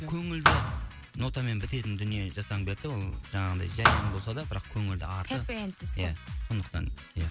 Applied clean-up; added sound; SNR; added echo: none; Thump, thud; -3 dB; none.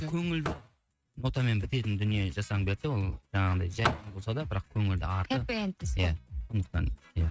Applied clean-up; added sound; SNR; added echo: neural mask model RNNoise.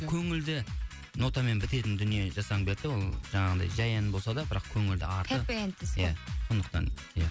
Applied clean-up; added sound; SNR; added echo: none; none; none; none.